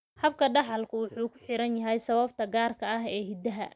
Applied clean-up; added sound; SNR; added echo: none; none; none; none.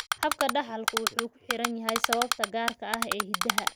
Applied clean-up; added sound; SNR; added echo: none; Typing; -2 dB; none.